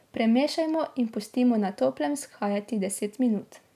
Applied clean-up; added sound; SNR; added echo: none; none; none; none.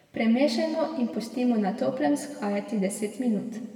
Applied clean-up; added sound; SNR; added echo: none; none; none; reverberation time 1.6 s.